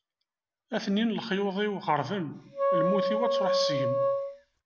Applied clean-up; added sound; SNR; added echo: none; Wind instrument, woodwind instrument; -3 dB; none.